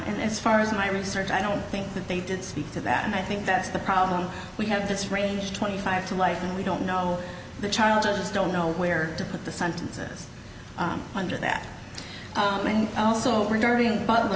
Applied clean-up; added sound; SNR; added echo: none; none; none; none.